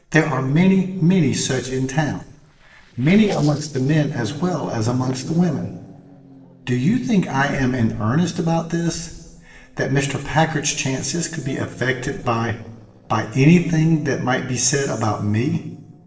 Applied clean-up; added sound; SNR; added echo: neural separator model SepFormer DNS4.